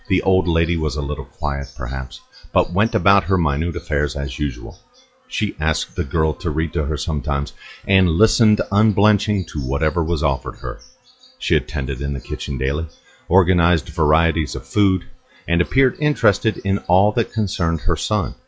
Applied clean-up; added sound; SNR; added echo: classical method log-MMSE.